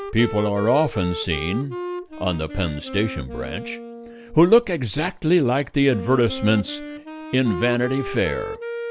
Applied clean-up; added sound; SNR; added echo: none; Wind instrument, woodwind instrument; 11 dB; none.